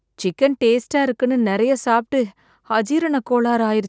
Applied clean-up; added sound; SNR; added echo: none; none; none; none.